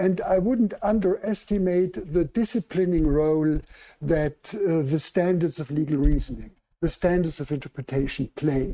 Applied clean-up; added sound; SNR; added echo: neural mask model RNNoise.